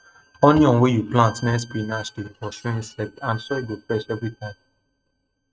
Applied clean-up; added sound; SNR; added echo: neural mask model RNNoise.